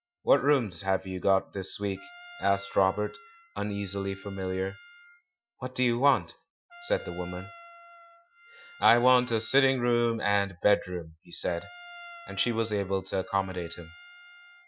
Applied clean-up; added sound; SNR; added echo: classical method Wiener filter.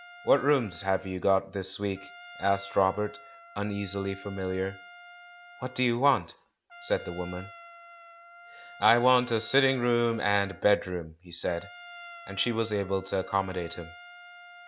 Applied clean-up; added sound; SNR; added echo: none; Trumpet; 19 dB; none.